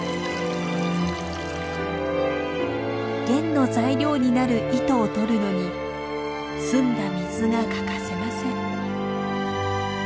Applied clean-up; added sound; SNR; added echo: none; none; none; none.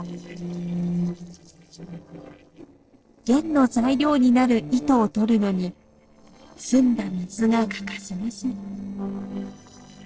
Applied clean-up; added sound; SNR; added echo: neural separator model SepFormer DNS4.